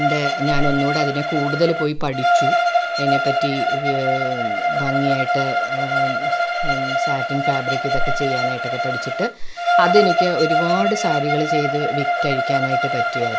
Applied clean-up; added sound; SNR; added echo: none; Bowed string instrument; -3 dB; none.